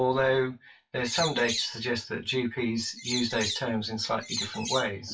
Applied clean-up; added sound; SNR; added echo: classical method WPE with log-MMSE.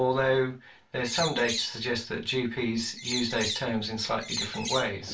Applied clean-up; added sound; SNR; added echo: none; Bird; 7 dB; reverberation time 0.2 s.